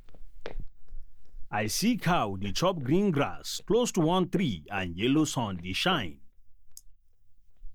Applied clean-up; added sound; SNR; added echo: neural mask model DeepFilterNet 3.